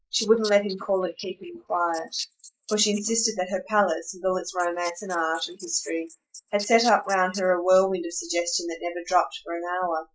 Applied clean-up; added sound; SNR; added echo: neural mask model Resemble Enhance denoiser.